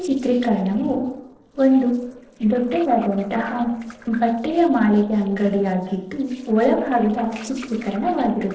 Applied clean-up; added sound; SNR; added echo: neural separator model SepFormer DNS4.